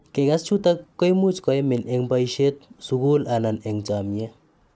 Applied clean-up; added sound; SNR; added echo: none; none; none; none.